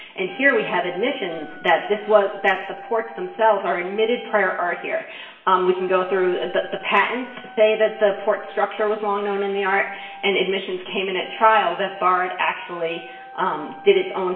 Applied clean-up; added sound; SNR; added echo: none; Wind instrument, woodwind instrument; 19 dB; reverberation time 1.0 s.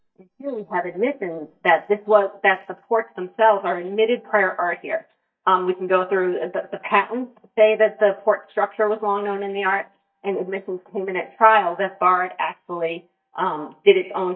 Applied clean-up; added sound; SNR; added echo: neural mask model DeepFilterNet 3.